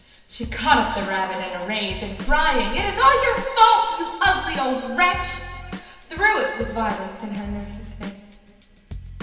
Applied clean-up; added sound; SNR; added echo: none; Drum / Drum kit; 15 dB; reverberation time 2.2 s.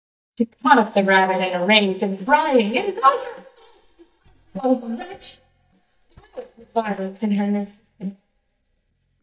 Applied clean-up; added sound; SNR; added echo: neural mask model DeepFilterNet 3.